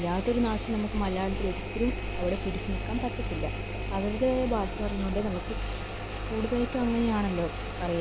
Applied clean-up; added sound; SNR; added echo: none; Engine; 3 dB; none.